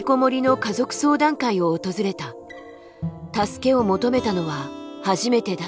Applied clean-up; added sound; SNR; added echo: none; none; none; none.